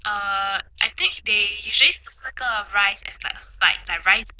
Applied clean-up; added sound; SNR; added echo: neural diffusion model UNIVERSE++.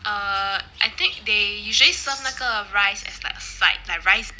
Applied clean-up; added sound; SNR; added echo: none; Chirp, tweet; 19 dB; none.